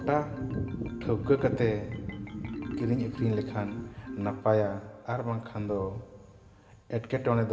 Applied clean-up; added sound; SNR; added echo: none; Marimba, xylophone; 12 dB; reverberation time 1.7 s.